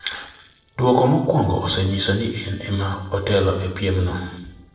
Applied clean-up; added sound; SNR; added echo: neural separator model SepFormer DNS4.